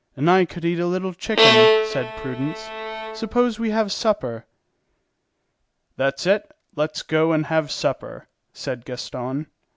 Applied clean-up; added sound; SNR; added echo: none; Bowed string instrument; -4 dB; none.